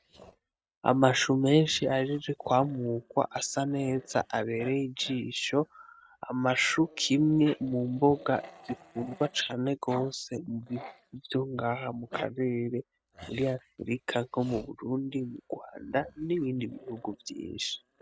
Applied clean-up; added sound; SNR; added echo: neural mask model RNNoise.